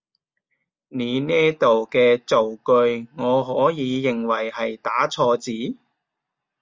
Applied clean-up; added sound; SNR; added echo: none; none; none; none.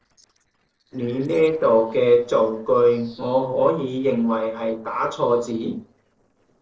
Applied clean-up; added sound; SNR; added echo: neural separator model SepFormer DNS4.